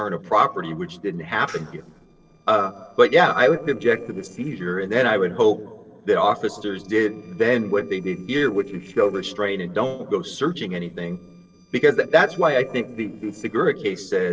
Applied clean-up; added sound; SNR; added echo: neural separator model SepFormer DNS4.